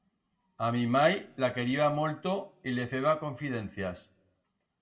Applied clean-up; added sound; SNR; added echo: none; none; none; reverberation time 0.4 s.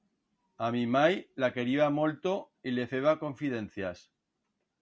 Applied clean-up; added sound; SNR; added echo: none; none; none; none.